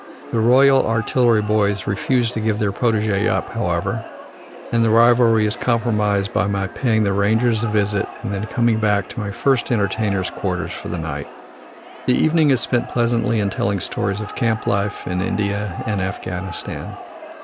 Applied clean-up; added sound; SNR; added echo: none; Cricket; 11 dB; none.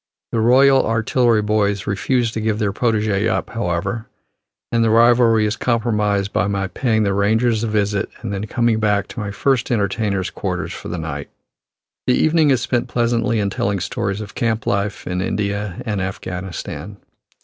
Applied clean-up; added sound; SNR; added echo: none; none; none; none.